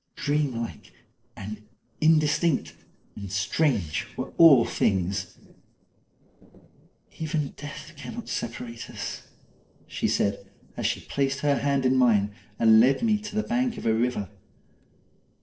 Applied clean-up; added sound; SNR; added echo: neural separator model SepFormer DNS4.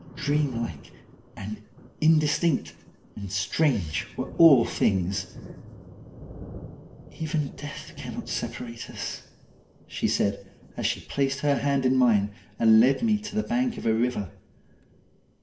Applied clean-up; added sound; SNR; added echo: none; Thunder; 18 dB; reverberation time 0.7 s.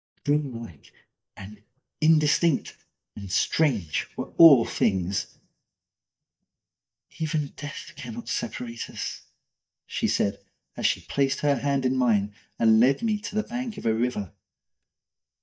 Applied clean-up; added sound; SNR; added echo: neural mask model DeepFilterNet 3.